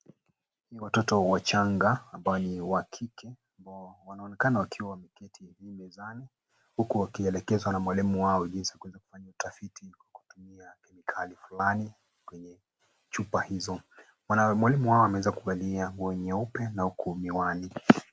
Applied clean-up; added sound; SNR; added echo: none; none; none; none.